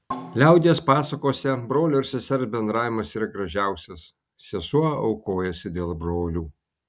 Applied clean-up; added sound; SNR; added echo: none; Percussion; 19 dB; none.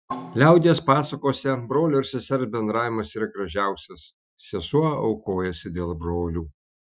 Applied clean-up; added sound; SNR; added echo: classical method Wiener filter.